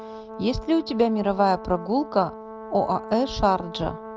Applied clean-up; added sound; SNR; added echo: none; Brass instrument; 14 dB; none.